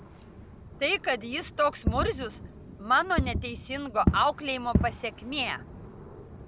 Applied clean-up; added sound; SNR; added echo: none; Fireworks; 3 dB; none.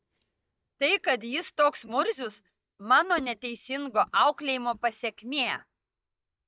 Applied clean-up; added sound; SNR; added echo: neural mask model DeepFilterNet 3.